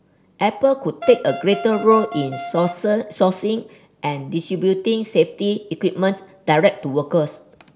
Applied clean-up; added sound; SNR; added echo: none; Wind instrument, woodwind instrument; 11 dB; none.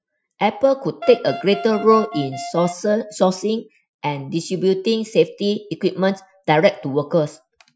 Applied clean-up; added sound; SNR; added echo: classical method Wiener filter.